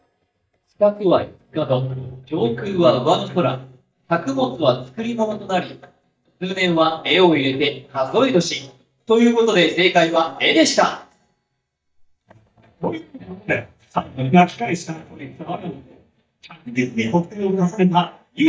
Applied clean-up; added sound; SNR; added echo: neural mask model DeepFilterNet 3.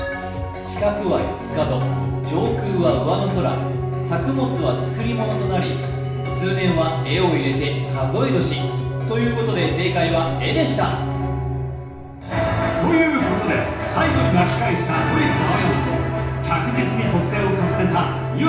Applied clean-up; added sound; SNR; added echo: none; Organ; 5 dB; reverberation time 0.9 s.